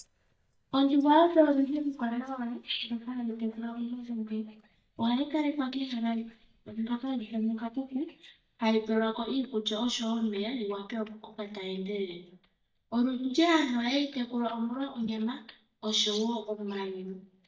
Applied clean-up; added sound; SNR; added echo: neural mask model DeepFilterNet 3.